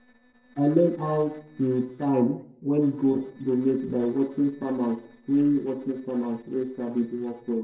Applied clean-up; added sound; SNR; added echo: neural separator model SepFormer DNS4.